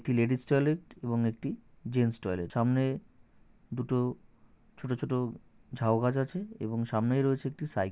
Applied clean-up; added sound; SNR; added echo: none; none; none; none.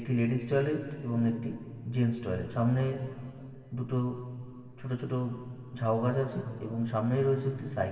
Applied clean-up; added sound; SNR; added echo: none; none; none; reverberation time 2.6 s.